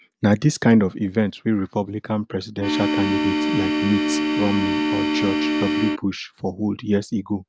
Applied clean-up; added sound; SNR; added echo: none; Organ; -2 dB; none.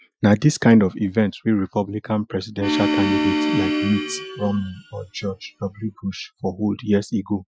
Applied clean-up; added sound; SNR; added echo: classical method Wiener filter.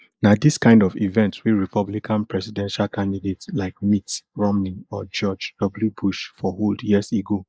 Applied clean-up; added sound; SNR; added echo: neural mask model Resemble Enhance denoiser.